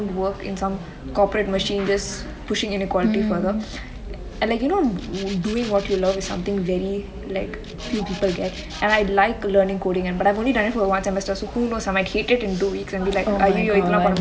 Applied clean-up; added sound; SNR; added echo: none; Rattle (instrument); 17 dB; none.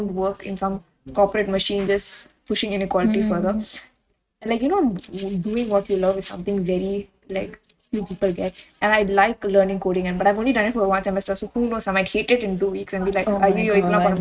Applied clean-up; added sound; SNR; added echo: neural mask model RNNoise.